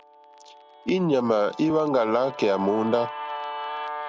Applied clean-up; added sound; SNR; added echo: none; Guitar; 10 dB; none.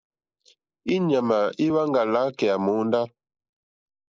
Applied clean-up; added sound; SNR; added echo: neural mask model Resemble Enhance denoiser.